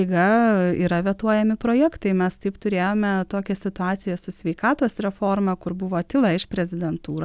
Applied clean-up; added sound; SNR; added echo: none; none; none; none.